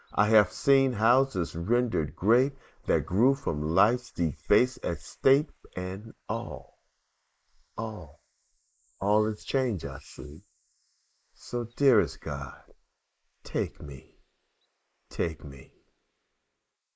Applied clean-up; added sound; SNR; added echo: neural mask model Resemble Enhance denoiser.